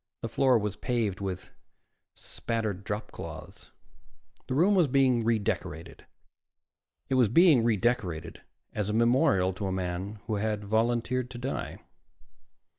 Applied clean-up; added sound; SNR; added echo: neural mask model Resemble Enhance denoiser.